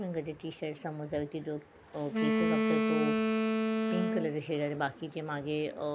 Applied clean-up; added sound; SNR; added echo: none; Wind instrument, woodwind instrument; -5 dB; none.